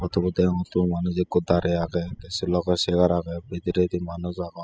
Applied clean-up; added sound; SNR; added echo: classical method spectral subtraction.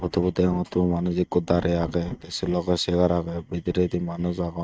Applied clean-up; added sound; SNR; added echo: neural mask model RNNoise.